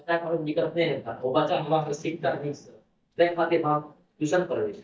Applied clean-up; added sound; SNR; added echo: neural mask model DeepFilterNet 3.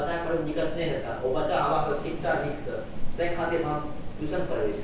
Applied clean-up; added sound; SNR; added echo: none; Rain; 2 dB; reverberation time 0.6 s.